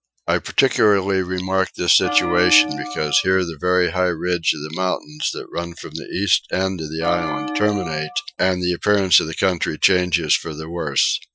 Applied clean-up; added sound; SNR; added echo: classical method Wiener filter.